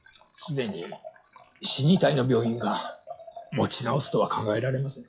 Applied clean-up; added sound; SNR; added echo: classical method log-MMSE.